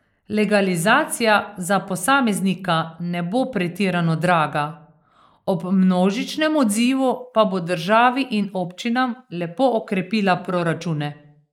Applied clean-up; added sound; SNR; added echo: neural mask model Resemble Enhance denoiser.